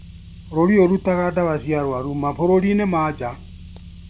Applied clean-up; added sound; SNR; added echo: none; Car; 18 dB; none.